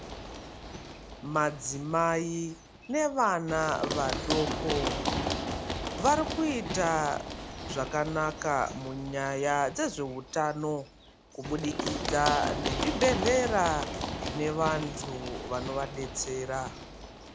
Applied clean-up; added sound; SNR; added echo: none; Run; 5 dB; none.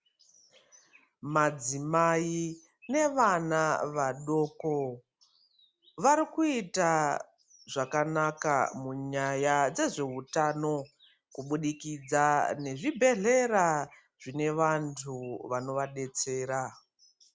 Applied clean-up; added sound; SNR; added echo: none; none; none; none.